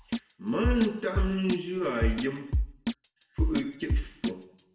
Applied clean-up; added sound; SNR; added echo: none; Drum kit; -1 dB; reverberation time 0.8 s.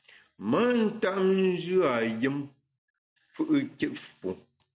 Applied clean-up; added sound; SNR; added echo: none; none; none; none.